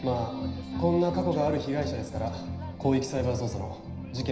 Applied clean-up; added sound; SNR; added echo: none; Train; 20 dB; reverberation time 0.9 s.